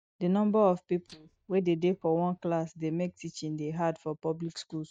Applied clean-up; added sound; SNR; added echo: neural mask model DeepFilterNet 3.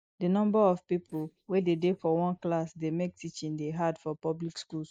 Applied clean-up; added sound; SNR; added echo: neural mask model Resemble Enhance denoiser.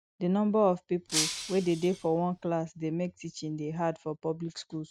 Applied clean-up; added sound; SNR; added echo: none; Shatter; 6 dB; none.